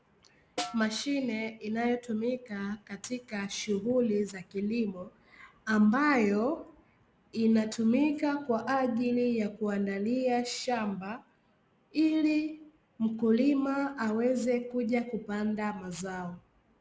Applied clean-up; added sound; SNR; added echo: none; Snare drum; 11 dB; none.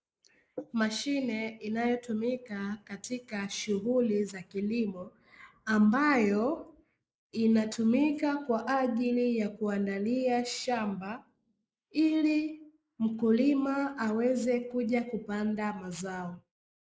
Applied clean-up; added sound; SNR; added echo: neural mask model Resemble Enhance denoiser.